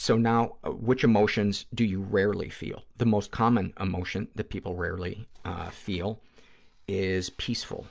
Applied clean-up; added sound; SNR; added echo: none; none; none; none.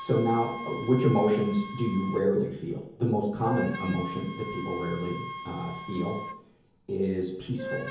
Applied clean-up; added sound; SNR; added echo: none; Wind instrument, woodwind instrument; 12 dB; reverberation time 0.7 s.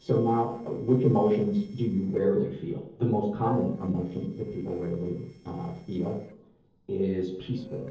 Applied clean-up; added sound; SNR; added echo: neural separator model SepFormer DNS4.